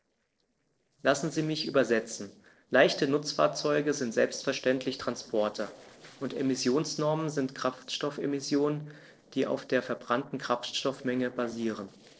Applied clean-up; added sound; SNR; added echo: neural separator model SepFormer DNS4.